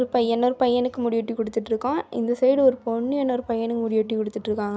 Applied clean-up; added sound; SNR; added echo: none; none; none; none.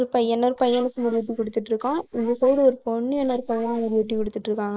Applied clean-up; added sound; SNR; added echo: neural mask model Resemble Enhance denoiser.